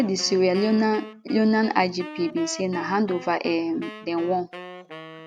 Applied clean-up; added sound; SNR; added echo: none; Wind instrument, woodwind instrument; 16 dB; none.